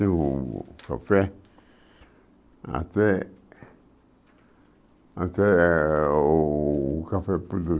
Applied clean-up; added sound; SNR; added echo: none; none; none; none.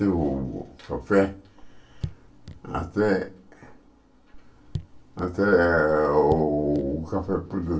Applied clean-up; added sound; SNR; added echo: none; Raindrop / Drip; 14 dB; reverberation time 0.3 s.